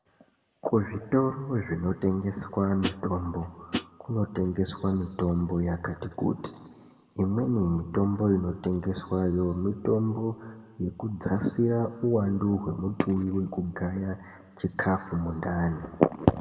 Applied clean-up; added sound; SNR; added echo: none; Hi-hat; 5 dB; reverberation time 1.2 s.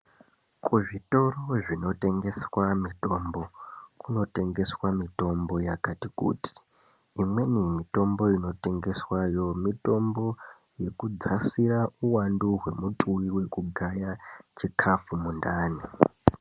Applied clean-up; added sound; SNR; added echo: none; none; none; none.